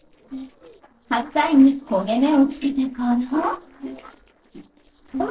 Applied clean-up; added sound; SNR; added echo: neural separator model SepFormer DNS4.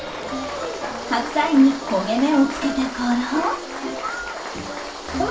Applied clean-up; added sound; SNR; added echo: none; Applause; 10 dB; reverberation time 0.3 s.